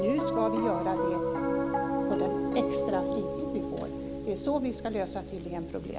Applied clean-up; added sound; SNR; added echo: none; Piano; -3 dB; none.